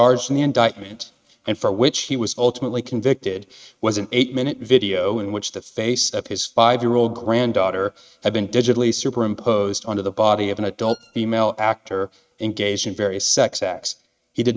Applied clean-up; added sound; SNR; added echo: neural mask model RNNoise.